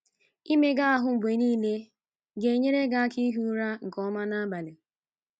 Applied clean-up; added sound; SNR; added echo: none; none; none; none.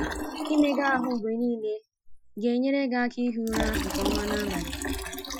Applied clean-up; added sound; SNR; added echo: classical method Wiener filter.